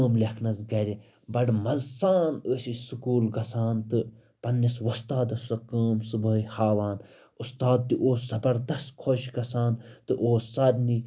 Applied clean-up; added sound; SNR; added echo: none; none; none; none.